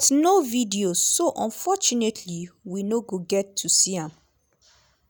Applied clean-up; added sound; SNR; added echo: none; none; none; none.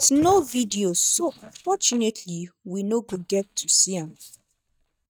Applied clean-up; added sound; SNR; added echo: neural mask model DeepFilterNet 3.